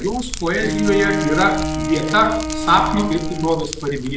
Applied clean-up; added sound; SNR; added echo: none; Fire + Bowed string instrument; 4 dB; none.